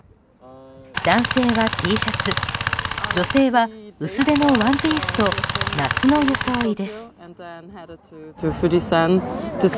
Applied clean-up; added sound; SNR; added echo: none; Tools; 2 dB; none.